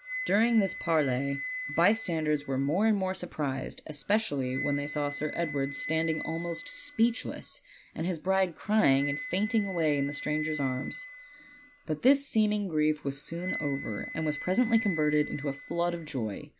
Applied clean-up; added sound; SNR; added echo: none; Wind instrument, woodwind instrument; 11 dB; none.